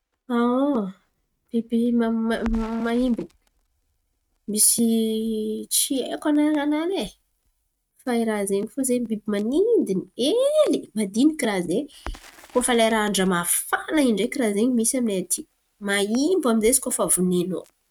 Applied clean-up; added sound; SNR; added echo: neural mask model RNNoise.